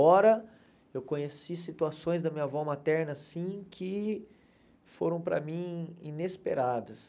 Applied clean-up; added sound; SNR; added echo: none; none; none; none.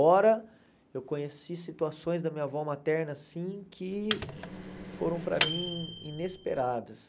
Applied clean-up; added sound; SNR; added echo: none; Microwave oven; 4 dB; none.